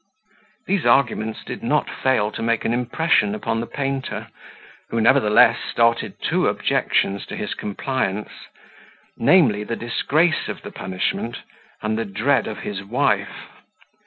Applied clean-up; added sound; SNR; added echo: none; none; none; none.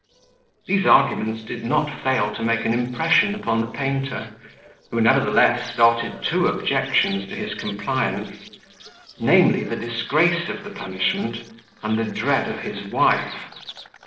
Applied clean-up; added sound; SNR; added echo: neural separator model SepFormer DNS4.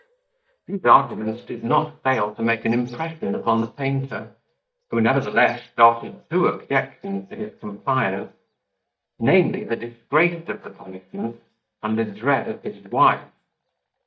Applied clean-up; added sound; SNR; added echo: neural mask model DeepFilterNet 3.